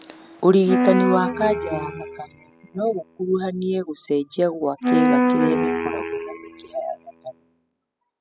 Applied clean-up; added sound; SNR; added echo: classical method spectral subtraction.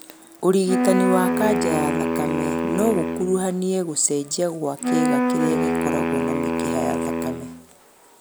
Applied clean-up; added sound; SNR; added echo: none; Wind instrument, woodwind instrument; -1 dB; none.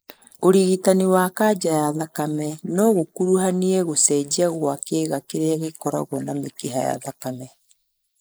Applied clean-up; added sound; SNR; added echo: neural mask model Resemble Enhance denoiser.